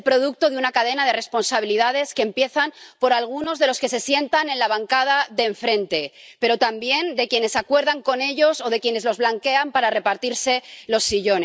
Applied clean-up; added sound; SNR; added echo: none; none; none; none.